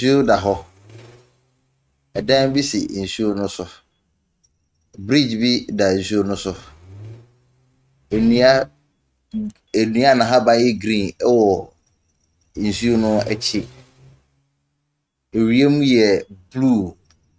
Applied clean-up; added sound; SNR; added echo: neural mask model RNNoise.